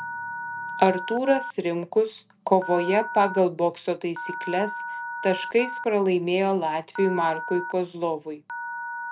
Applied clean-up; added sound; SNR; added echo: none; Telephone; 10 dB; none.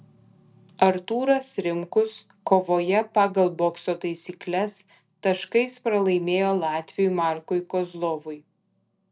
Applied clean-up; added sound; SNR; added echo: none; none; none; none.